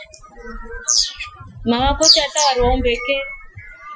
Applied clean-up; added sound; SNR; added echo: classical method Wiener filter.